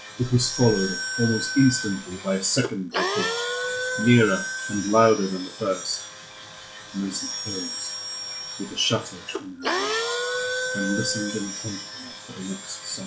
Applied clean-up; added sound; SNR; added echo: classical method log-MMSE.